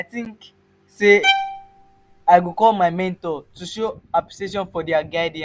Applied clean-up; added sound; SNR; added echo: none; Bowed string instrument; 6 dB; none.